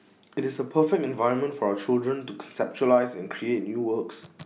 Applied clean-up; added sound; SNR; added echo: none; none; none; none.